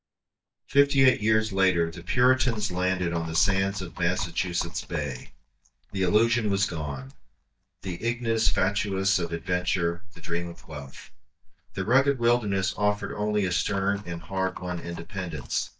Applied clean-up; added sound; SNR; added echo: neural mask model DeepFilterNet 3.